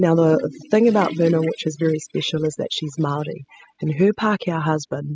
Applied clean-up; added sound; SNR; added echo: classical method spectral subtraction.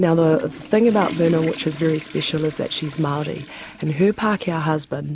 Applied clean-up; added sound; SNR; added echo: none; Toilet flush / Water; 15 dB; none.